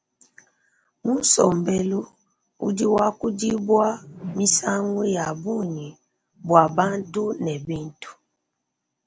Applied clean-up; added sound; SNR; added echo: none; Whoosh, swoosh, swish; 15 dB; none.